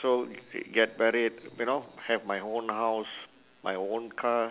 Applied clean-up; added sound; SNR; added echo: none; none; none; none.